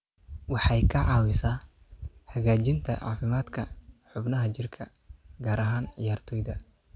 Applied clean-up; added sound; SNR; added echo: none; none; none; none.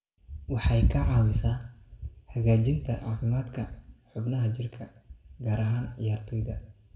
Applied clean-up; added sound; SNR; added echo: none; none; none; reverberation time 0.7 s.